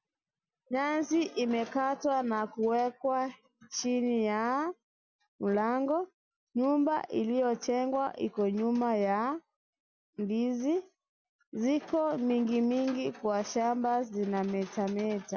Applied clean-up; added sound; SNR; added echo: none; none; none; none.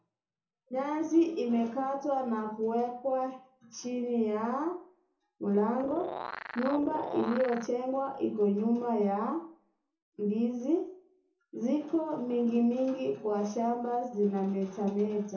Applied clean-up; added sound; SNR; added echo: none; Animal; 9 dB; reverberation time 0.6 s.